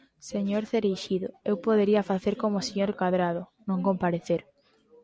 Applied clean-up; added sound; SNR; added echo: none; none; none; none.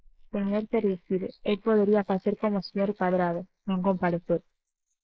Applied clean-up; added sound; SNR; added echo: neural mask model Resemble Enhance denoiser.